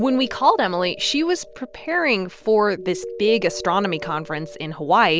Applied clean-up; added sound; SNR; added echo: none; none; none; none.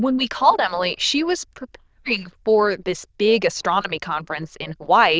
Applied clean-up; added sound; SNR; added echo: neural diffusion model UNIVERSE++.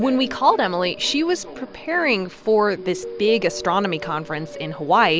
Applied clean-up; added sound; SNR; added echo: none; Subway, metro, underground; 20 dB; none.